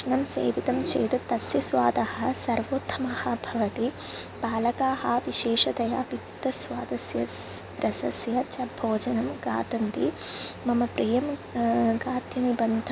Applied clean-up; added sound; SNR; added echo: none; none; none; none.